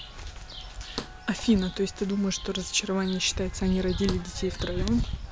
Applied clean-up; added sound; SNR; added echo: none; Thump, thud + Chirp, tweet; 15 dB; none.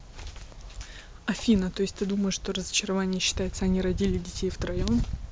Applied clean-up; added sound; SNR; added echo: none; none; none; none.